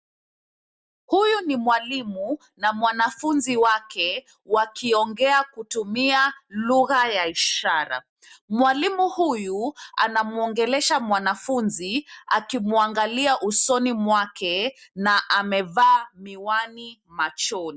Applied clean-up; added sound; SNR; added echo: none; none; none; none.